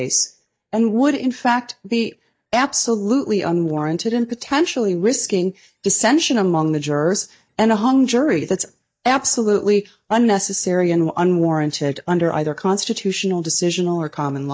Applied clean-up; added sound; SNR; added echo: neural mask model DeepFilterNet 3.